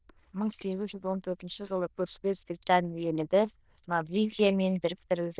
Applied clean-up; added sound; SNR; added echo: neural diffusion model UNIVERSE++.